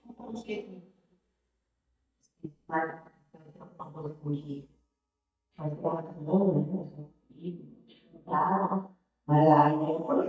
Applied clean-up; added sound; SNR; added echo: neural mask model DeepFilterNet 3.